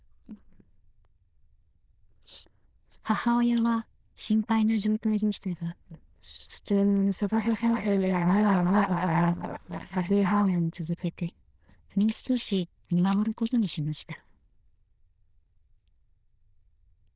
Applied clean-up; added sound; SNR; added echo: neural diffusion model UNIVERSE++.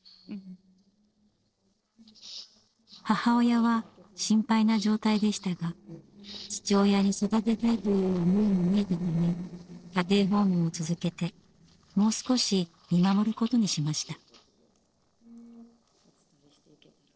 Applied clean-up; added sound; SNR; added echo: neural separator model SepFormer DNS4.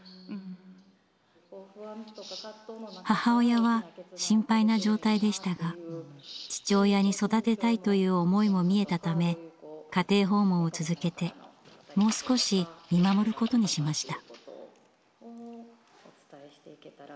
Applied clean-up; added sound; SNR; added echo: none; none; none; none.